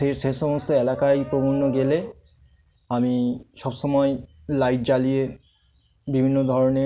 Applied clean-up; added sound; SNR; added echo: none; none; none; none.